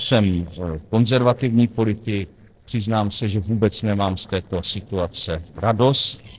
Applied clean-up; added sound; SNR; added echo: neural separator model SepFormer DNS4.